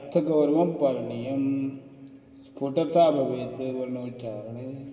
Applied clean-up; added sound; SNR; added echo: none; none; none; reverberation time 2.8 s.